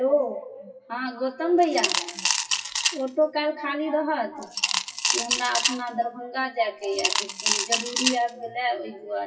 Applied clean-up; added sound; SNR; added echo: classical method WPE with log-MMSE.